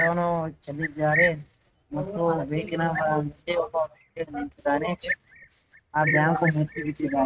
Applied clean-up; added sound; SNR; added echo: neural mask model RNNoise.